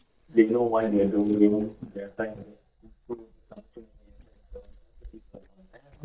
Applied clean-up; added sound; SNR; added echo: neural mask model DeepFilterNet 3.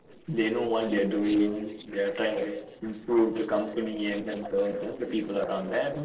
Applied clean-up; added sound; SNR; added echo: neural separator model SepFormer DNS4.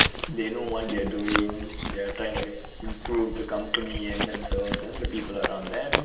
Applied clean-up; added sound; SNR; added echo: none; Chewing, mastication; 1 dB; reverberation time 1.2 s.